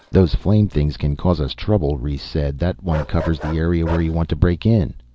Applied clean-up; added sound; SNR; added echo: none; Bark; 18 dB; none.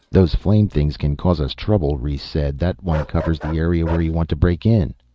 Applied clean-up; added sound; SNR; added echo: neural mask model RNNoise.